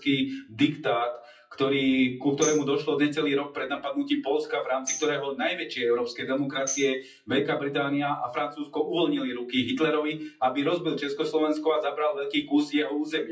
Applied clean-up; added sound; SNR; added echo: classical method WPE with log-MMSE.